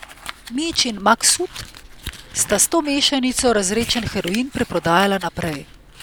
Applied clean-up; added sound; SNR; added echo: none; Crumpling, crinkling; 16 dB; none.